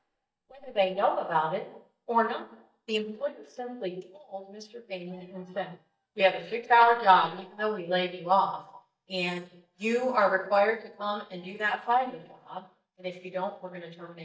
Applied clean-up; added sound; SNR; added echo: neural mask model DeepFilterNet 3.